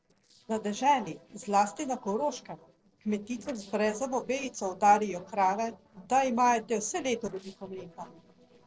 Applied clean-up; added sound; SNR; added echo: neural separator model SepFormer DNS4.